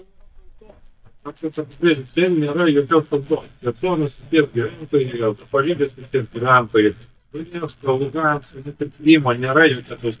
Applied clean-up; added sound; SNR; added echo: neural mask model DeepFilterNet 3.